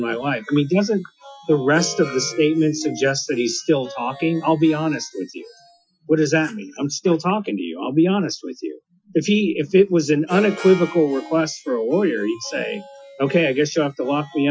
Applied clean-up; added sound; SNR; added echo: classical method Wiener filter.